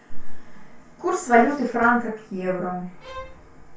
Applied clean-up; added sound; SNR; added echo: none; Bowed string instrument; 18 dB; reverberation time 0.2 s.